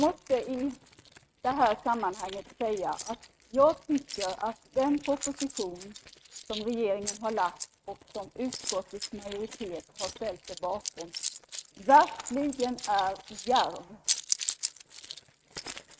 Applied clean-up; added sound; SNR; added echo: neural mask model RNNoise.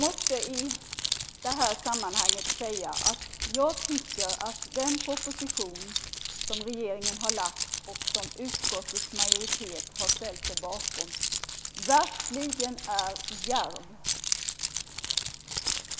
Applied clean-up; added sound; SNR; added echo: none; Keys jangling; -2 dB; none.